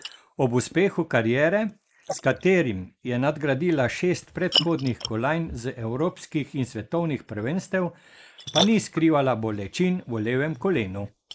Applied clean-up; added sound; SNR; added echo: neural mask model Resemble Enhance denoiser.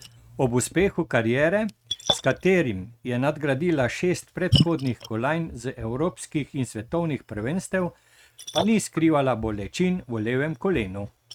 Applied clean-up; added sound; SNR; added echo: neural mask model RNNoise.